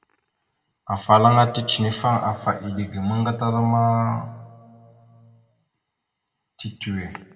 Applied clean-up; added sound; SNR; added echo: none; none; none; reverberation time 0.9 s.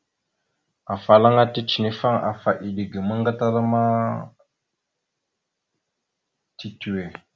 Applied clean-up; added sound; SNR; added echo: none; none; none; none.